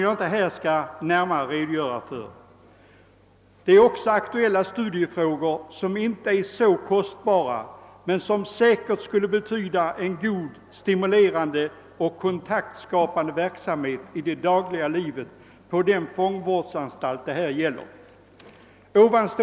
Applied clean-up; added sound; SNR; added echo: none; none; none; none.